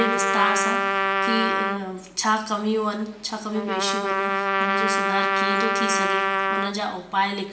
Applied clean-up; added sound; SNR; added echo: none; Trumpet; -3 dB; reverberation time 0.8 s.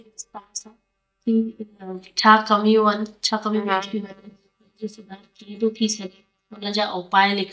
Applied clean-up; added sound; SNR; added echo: neural mask model DeepFilterNet 3.